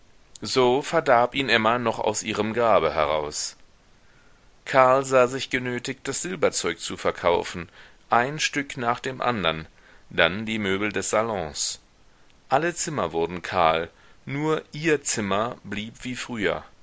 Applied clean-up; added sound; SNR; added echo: none; none; none; none.